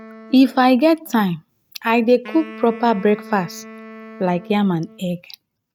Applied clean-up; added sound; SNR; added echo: neural mask model RNNoise.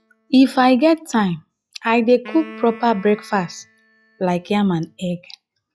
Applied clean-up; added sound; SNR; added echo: classical method log-MMSE.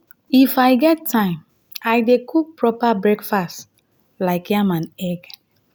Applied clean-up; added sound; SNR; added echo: none; none; none; none.